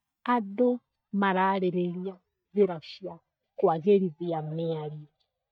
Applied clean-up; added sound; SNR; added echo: neural mask model DeepFilterNet 3.